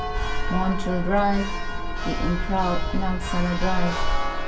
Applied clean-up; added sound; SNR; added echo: none; Church bell; -3 dB; reverberation time 0.3 s.